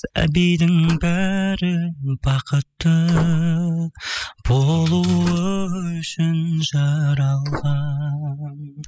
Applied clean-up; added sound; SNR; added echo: classical method spectral subtraction.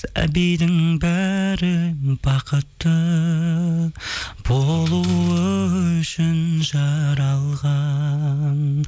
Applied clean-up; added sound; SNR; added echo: none; none; none; none.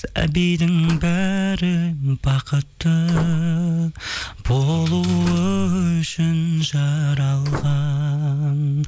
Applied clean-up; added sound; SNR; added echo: none; Slam; 13 dB; none.